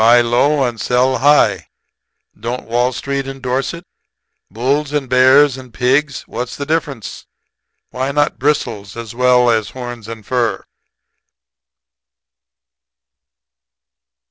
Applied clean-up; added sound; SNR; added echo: none; none; none; none.